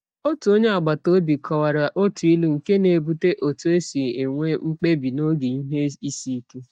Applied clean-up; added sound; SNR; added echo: neural mask model DeepFilterNet 3.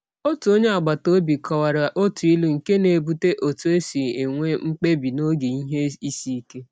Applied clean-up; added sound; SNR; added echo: none; none; none; none.